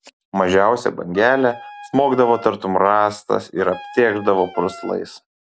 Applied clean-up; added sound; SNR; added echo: none; Wind instrument, woodwind instrument; 19 dB; none.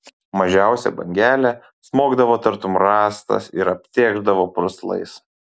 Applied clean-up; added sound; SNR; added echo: none; none; none; none.